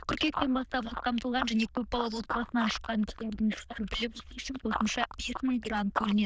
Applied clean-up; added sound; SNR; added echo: neural diffusion model UNIVERSE++.